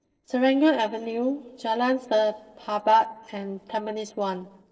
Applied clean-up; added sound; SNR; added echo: neural separator model SepFormer DNS4.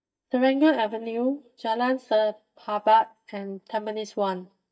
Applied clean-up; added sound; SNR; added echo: neural mask model DeepFilterNet 3.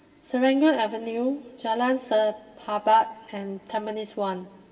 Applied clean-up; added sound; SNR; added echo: none; Alarm; 16 dB; reverberation time 3.0 s.